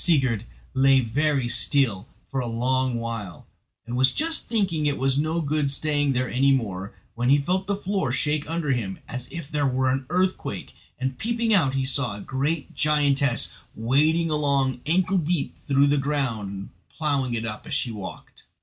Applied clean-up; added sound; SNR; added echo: none; none; none; none.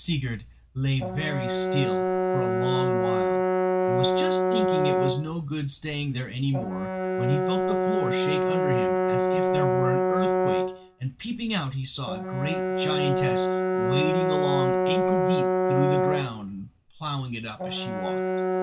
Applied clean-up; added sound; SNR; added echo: none; Brass instrument; -5 dB; none.